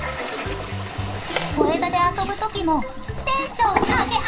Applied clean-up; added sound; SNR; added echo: none; Toilet flush; 3 dB; reverberation time 0.2 s.